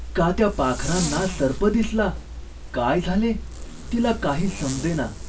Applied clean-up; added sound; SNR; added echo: none; Zipper (clothing); 9 dB; reverberation time 0.2 s.